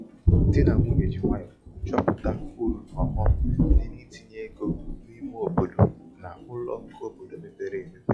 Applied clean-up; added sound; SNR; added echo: classical method log-MMSE.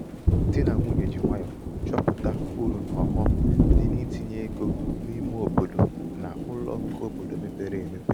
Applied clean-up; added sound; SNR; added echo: none; Thunder; -5 dB; none.